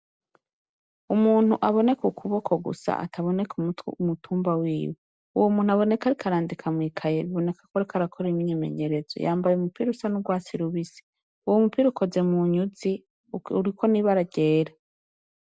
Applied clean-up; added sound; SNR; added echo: none; none; none; none.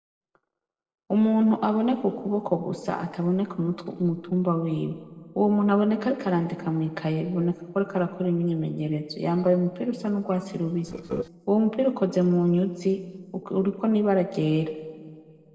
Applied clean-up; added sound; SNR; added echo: neural separator model SepFormer DNS4.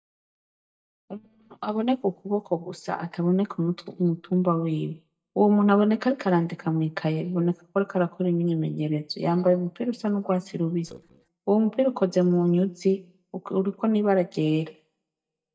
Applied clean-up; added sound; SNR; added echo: neural mask model DeepFilterNet 3.